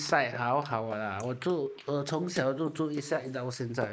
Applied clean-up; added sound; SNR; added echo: neural mask model Resemble Enhance denoiser.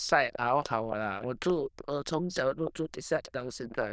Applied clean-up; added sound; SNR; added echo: neural diffusion model UNIVERSE++.